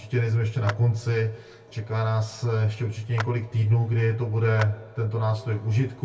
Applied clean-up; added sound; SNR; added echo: none; Clapping; 18 dB; reverberation time 0.2 s.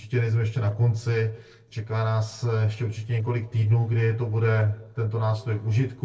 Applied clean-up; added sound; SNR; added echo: neural separator model SepFormer DNS4.